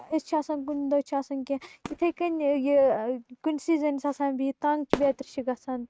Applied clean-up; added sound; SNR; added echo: neural mask model RNNoise.